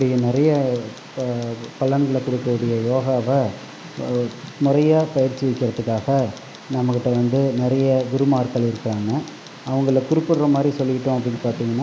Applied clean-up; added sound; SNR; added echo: none; Tick; 18 dB; none.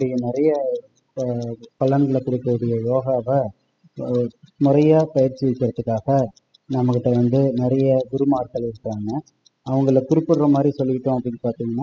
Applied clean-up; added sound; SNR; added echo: classical method spectral subtraction.